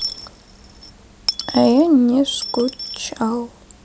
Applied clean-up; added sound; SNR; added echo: none; Coin (dropping) / Dishes, pots, and pans; 12 dB; none.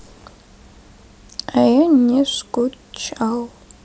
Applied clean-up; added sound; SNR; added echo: none; none; none; none.